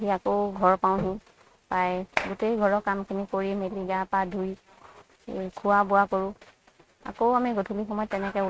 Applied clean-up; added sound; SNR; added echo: neural mask model RNNoise.